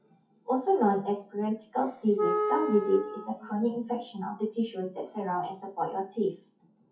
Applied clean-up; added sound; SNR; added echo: classical method WPE with log-MMSE.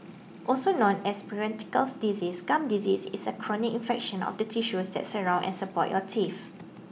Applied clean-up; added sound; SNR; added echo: none; none; none; none.